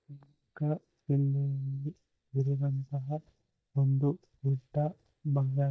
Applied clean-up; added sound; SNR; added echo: neural mask model DeepFilterNet 3.